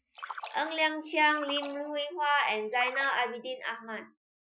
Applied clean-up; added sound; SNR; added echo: classical method Wiener filter.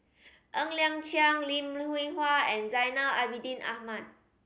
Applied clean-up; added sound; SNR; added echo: none; none; none; none.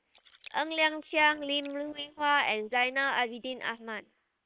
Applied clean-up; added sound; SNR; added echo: neural separator model SepFormer WHAM!.